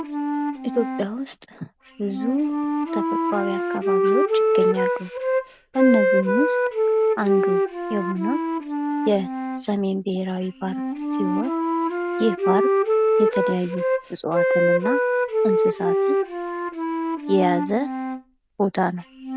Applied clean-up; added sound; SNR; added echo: none; Wind instrument, woodwind instrument; -3 dB; none.